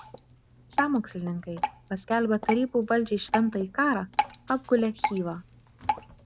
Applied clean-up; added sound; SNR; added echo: none; Drip; 6 dB; none.